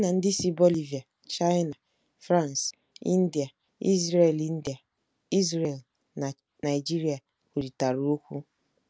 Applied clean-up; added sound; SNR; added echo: none; none; none; none.